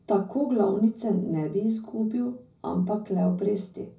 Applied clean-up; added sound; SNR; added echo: none; none; none; reverberation time 0.4 s.